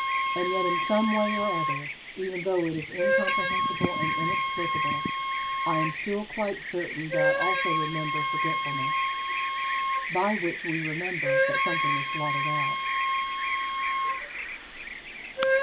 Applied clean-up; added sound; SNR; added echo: none; Bird vocalization, bird call, bird song + Wind instrument, woodwind instrument; -5 dB; none.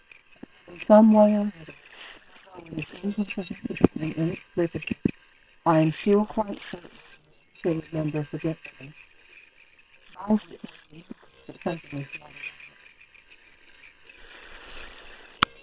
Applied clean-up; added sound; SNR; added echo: neural separator model SepFormer WHAM!.